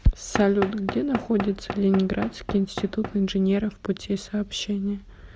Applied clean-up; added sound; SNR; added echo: none; Knock / Wood; 10 dB; none.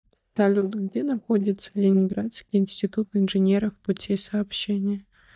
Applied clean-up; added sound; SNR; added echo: neural mask model DeepFilterNet 3.